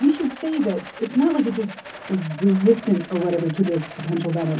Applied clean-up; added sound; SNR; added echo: none; Rattle; 16 dB; reverberation time 0.3 s.